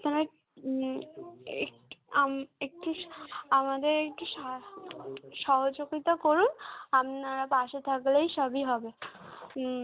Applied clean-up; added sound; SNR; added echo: none; none; none; none.